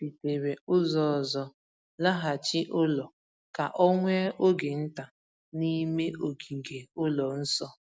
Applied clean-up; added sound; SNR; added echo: none; none; none; none.